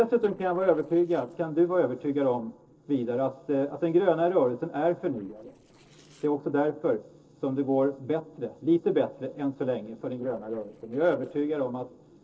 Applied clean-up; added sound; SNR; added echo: neural separator model SepFormer DNS4.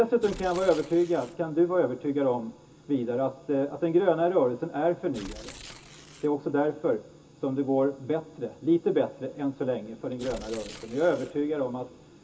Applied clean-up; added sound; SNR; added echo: none; Tearing; 18 dB; reverberation time 0.2 s.